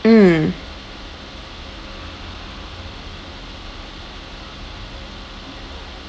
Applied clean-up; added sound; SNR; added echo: none; none; none; none.